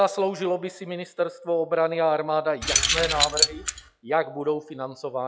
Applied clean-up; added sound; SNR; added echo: classical method log-MMSE.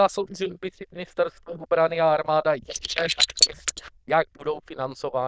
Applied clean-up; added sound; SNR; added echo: neural diffusion model UNIVERSE++.